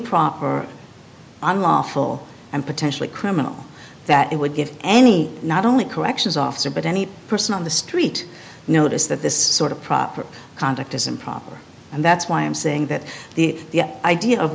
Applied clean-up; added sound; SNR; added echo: none; none; none; none.